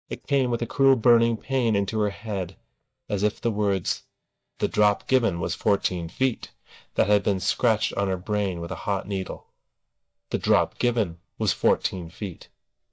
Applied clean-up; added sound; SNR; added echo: neural mask model DeepFilterNet 3.